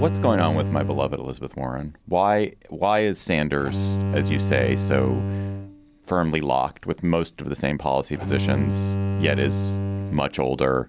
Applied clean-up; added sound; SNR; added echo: none; Bowed string instrument; 3 dB; none.